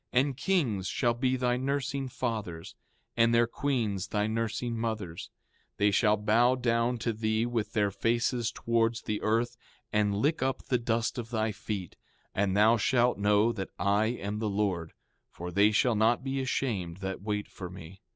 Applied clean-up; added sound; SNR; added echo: none; none; none; none.